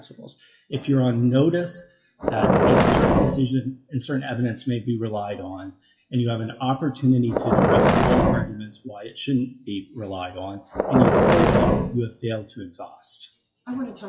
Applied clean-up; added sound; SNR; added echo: classical method WPE with log-MMSE.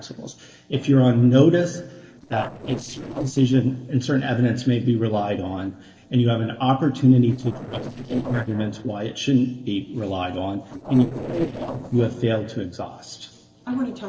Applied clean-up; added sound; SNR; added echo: neural separator model SepFormer DNS4.